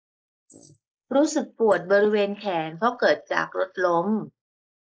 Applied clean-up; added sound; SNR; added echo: neural mask model Resemble Enhance denoiser.